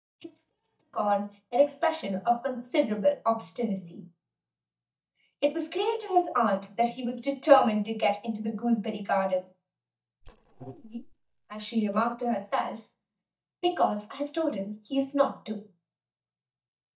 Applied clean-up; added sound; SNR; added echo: neural mask model DeepFilterNet 3.